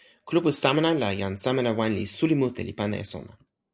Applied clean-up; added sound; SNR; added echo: none; none; none; none.